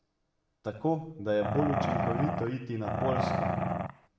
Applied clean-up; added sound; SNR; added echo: none; Growling; -3 dB; reverberation time 0.8 s.